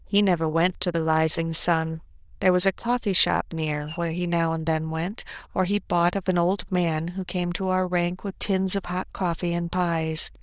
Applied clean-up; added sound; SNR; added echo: neural diffusion model UNIVERSE++.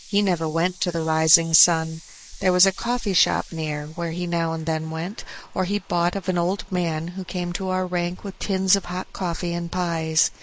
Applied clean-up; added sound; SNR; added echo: neural mask model Resemble Enhance denoiser.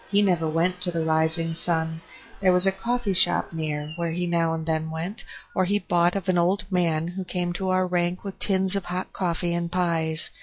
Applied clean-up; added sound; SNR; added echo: classical method log-MMSE.